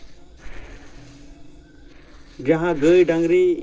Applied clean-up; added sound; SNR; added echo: neural separator model SepFormer DNS4.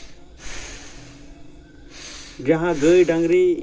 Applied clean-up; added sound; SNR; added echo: none; Breathing; 15 dB; reverberation time 0.2 s.